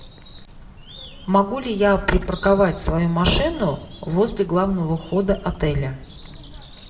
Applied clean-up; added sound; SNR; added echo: none; Bird; 19 dB; reverberation time 1.0 s.